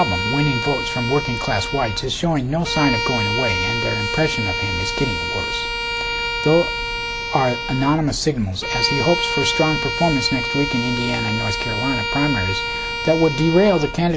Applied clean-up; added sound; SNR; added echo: none; Bowed string instrument; 3 dB; none.